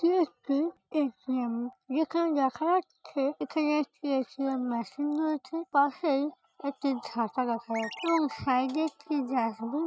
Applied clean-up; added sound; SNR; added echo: neural mask model RNNoise.